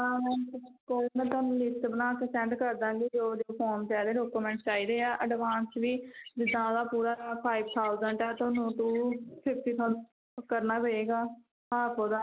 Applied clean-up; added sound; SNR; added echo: none; none; none; none.